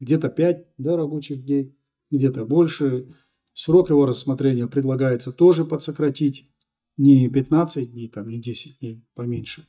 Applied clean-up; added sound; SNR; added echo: neural mask model DeepFilterNet 3.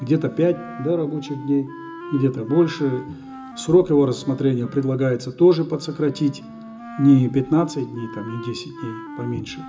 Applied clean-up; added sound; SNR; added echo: none; Wind instrument, woodwind instrument; 16 dB; reverberation time 0.2 s.